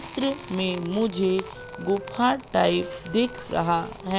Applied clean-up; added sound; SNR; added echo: none; Wind instrument, woodwind instrument + Crackle; 13 dB; none.